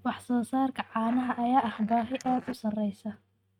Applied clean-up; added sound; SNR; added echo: neural mask model RNNoise.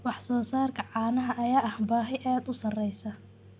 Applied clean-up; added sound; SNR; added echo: none; none; none; none.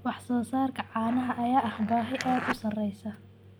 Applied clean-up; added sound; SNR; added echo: none; Zipper (clothing); 9 dB; none.